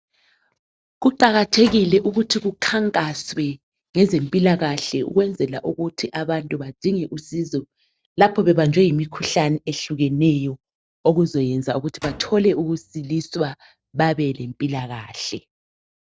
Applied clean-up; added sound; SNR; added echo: neural separator model SepFormer DNS4.